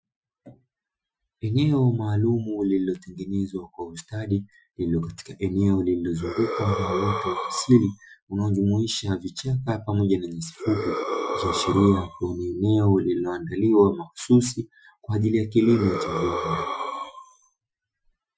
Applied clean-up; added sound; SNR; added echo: classical method Wiener filter.